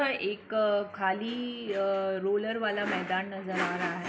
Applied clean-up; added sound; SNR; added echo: none; none; none; none.